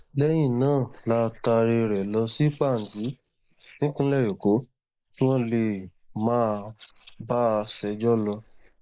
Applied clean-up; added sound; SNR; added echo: neural mask model Resemble Enhance denoiser.